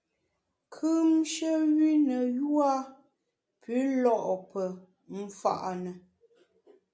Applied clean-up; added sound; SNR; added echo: none; none; none; none.